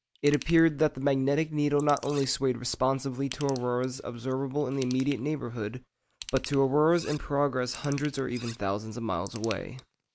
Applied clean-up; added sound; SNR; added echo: neural mask model Resemble Enhance denoiser.